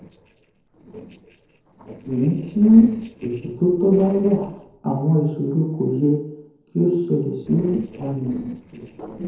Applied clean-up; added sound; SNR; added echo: neural separator model SepFormer DNS4.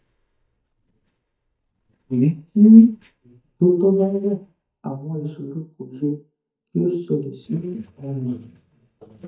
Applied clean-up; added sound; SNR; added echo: neural mask model DeepFilterNet 3.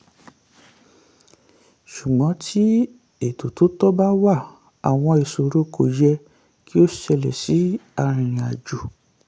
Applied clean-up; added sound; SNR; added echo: none; none; none; none.